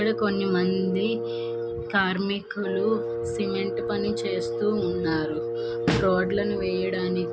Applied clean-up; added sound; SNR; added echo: none; Wind instrument, woodwind instrument; 3 dB; none.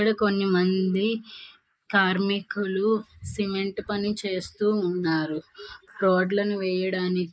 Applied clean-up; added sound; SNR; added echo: neural mask model Resemble Enhance denoiser.